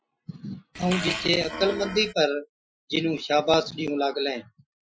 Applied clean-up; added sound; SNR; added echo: classical method Wiener filter.